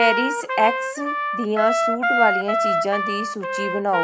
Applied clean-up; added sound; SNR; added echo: none; Trumpet; -1 dB; none.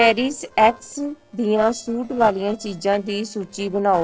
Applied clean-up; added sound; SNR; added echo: neural separator model SepFormer DNS4.